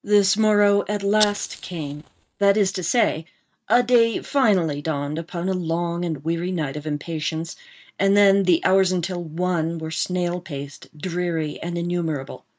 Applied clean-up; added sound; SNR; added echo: neural mask model RNNoise.